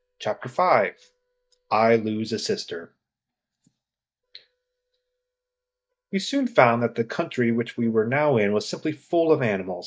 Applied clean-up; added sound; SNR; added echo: neural mask model DeepFilterNet 3.